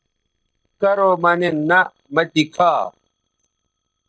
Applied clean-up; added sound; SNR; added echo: neural mask model DeepFilterNet 3.